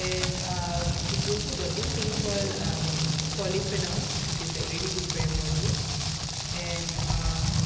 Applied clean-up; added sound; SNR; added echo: none; Rain; -3 dB; none.